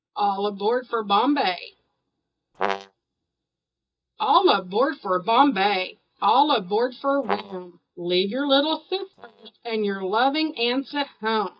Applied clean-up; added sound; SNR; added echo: neural mask model DeepFilterNet 3.